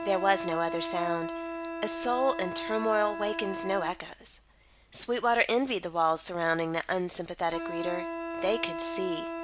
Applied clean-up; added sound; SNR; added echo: none; Wind instrument, woodwind instrument; 8 dB; none.